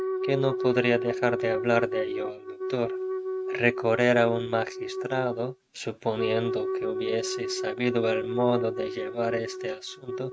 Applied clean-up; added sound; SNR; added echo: neural mask model RNNoise.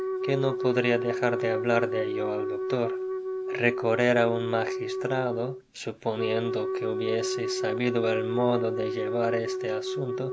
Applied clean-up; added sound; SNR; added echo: none; Wind instrument, woodwind instrument; 2 dB; none.